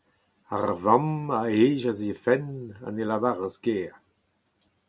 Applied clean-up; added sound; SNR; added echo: none; none; none; none.